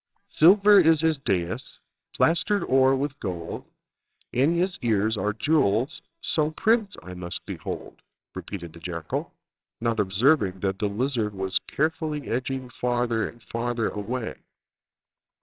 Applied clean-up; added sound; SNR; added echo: neural separator model SepFormer WHAMR!.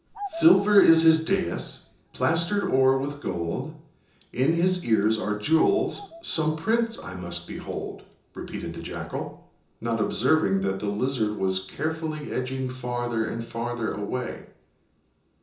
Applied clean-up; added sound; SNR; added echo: none; Bird vocalization, bird call, bird song; 16 dB; reverberation time 0.6 s.